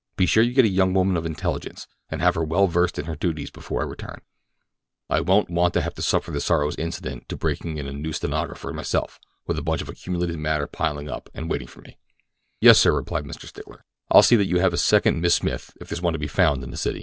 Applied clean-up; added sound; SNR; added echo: none; none; none; none.